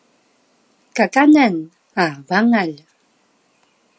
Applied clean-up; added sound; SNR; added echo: none; none; none; none.